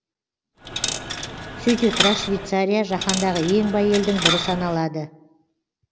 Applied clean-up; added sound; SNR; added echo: none; Coin (dropping); 4 dB; none.